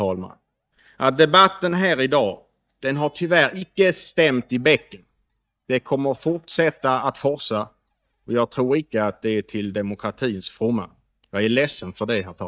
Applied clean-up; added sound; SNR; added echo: neural mask model DeepFilterNet 3.